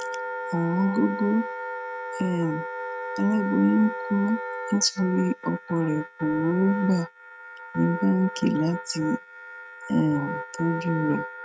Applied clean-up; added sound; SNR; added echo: neural mask model RNNoise.